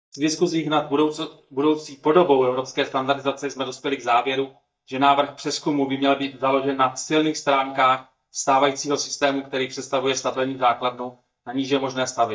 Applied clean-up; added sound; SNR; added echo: neural mask model DeepFilterNet 3.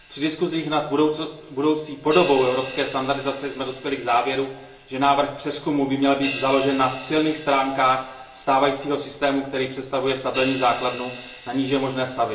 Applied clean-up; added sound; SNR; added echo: none; Crash cymbal; 14 dB; reverberation time 0.8 s.